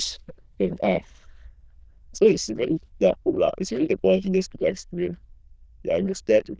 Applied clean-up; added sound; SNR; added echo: neural diffusion model UNIVERSE++.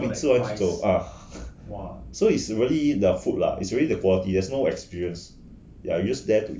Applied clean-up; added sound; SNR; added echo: none; none; none; none.